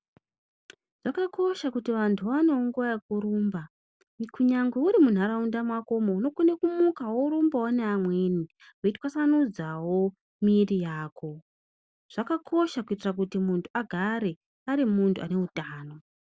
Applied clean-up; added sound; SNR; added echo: none; none; none; none.